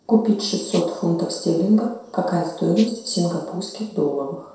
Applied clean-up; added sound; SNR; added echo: neural separator model SepFormer DNS4.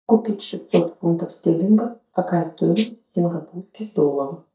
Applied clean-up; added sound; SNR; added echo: neural mask model DeepFilterNet 3.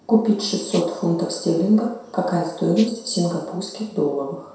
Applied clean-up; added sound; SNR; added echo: none; Rattle (instrument); 17 dB; reverberation time 0.7 s.